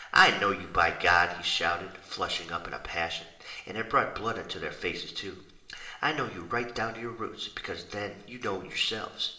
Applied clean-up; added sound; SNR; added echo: none; none; none; reverberation time 1.6 s.